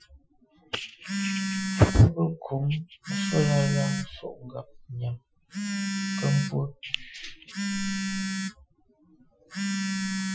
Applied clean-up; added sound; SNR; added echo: classical method Wiener filter.